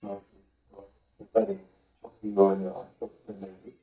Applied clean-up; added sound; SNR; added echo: neural mask model DeepFilterNet 3.